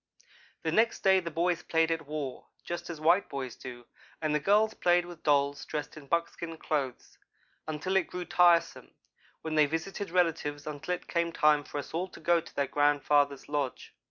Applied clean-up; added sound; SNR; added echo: none; none; none; none.